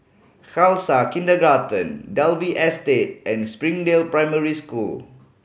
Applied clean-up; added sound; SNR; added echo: none; none; none; none.